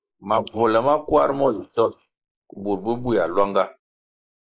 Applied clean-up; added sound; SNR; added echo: neural mask model Resemble Enhance denoiser.